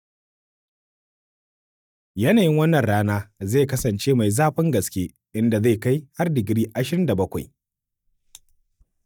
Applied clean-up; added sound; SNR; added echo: neural mask model DeepFilterNet 3.